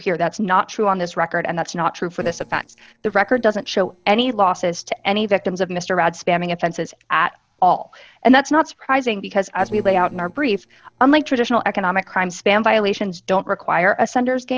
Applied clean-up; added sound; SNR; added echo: neural separator model SepFormer DNS4.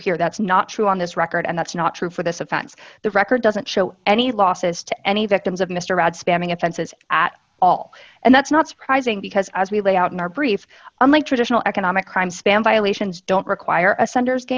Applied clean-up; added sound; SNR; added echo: none; none; none; none.